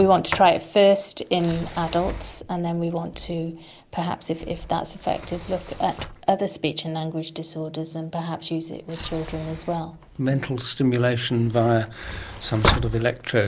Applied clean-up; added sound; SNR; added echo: none; Sliding door; 10 dB; none.